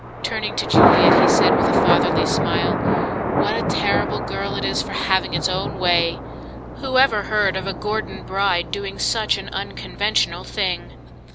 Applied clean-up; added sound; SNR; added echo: none; Thunder; -3 dB; none.